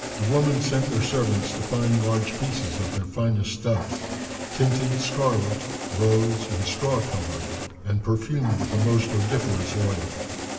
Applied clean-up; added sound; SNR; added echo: none; Engine starting; 9 dB; reverberation time 2.2 s.